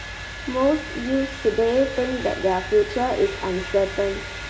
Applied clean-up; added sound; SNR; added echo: none; Domestic sounds, home sounds; 12 dB; none.